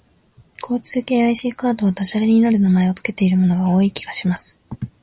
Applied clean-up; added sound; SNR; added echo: none; none; none; none.